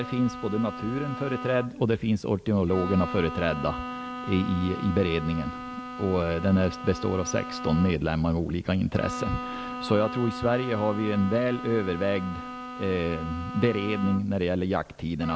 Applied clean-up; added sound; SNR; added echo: none; Bowed string instrument; 10 dB; none.